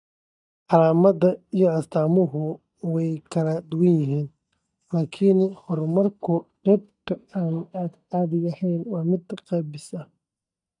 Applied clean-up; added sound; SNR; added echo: neural mask model DeepFilterNet 3.